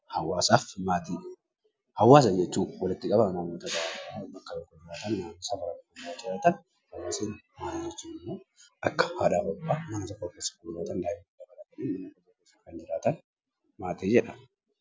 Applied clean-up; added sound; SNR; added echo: none; none; none; none.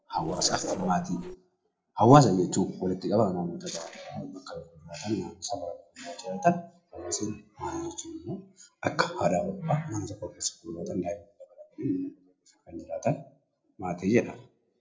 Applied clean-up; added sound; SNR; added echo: neural separator model SepFormer DNS4.